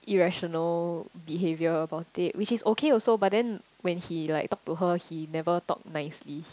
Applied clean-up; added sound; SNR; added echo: none; none; none; none.